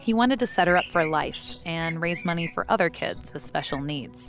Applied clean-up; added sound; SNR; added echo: none; Bird; 15 dB; none.